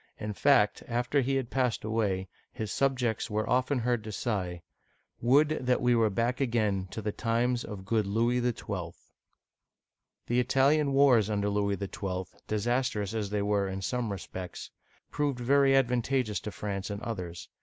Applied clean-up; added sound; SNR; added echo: none; none; none; none.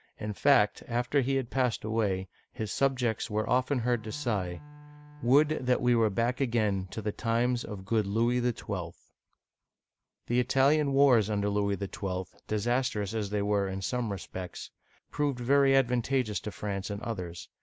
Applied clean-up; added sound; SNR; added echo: none; Bowed string instrument; 20 dB; none.